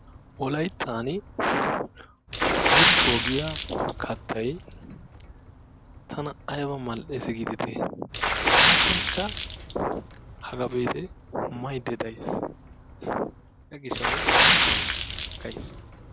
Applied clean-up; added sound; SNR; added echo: none; Water / Splash, splatter; -4 dB; none.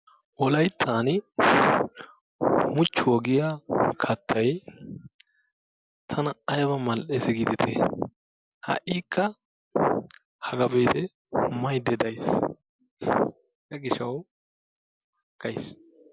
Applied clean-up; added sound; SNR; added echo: none; none; none; none.